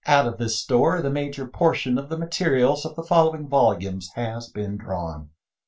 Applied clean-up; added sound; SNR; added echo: none; none; none; reverberation time 0.2 s.